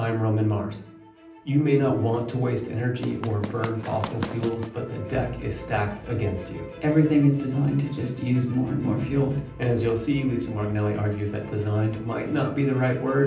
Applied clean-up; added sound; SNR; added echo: none; Run; 10 dB; reverberation time 0.6 s.